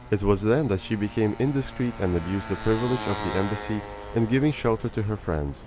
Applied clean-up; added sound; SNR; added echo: none; Motorcycle; 12 dB; none.